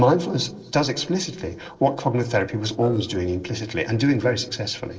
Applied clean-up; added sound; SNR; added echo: neural separator model SepFormer DNS4.